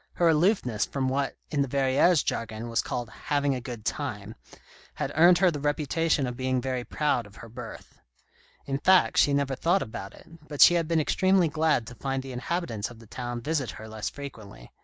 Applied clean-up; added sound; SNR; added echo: none; none; none; none.